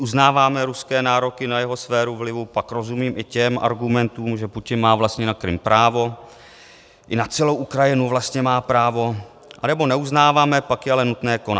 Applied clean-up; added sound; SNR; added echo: none; none; none; none.